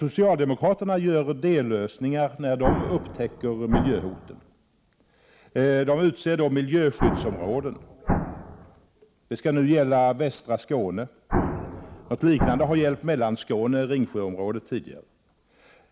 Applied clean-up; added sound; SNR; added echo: none; Explosion; 4 dB; none.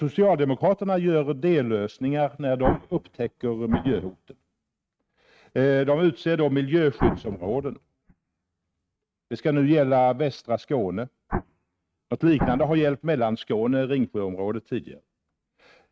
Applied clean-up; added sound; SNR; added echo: neural mask model RNNoise.